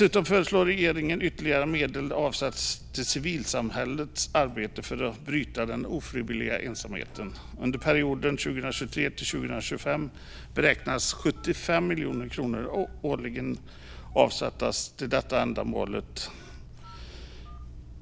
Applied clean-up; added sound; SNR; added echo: none; Telephone; 15 dB; none.